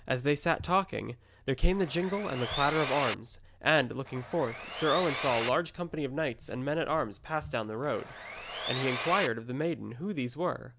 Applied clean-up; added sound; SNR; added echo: none; Sawing; 6 dB; none.